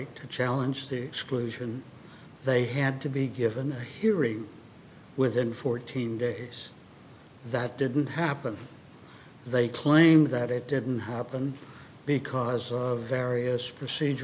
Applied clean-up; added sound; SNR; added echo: none; none; none; none.